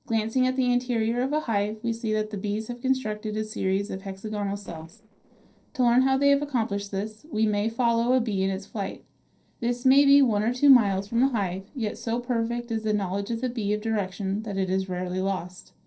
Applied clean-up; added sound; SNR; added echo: neural separator model SepFormer DNS4.